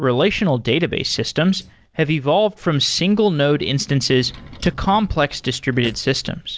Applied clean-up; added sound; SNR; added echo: neural separator model SepFormer DNS4.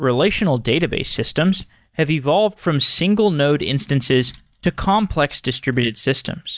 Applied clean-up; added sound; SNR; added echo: neural mask model DeepFilterNet 3.